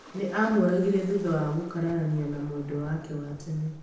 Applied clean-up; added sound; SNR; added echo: none; Waves, surf; 20 dB; reverberation time 0.9 s.